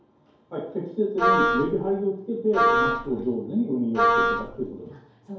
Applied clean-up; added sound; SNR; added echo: none; Wind instrument, woodwind instrument; -4 dB; reverberation time 2.4 s.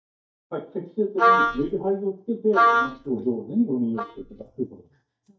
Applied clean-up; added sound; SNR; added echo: neural mask model DeepFilterNet 3.